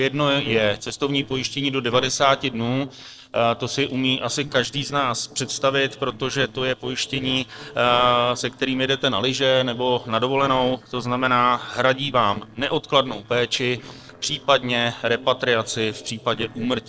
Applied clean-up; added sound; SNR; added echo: neural separator model SepFormer DNS4.